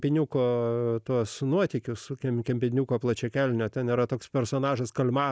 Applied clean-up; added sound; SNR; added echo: none; none; none; none.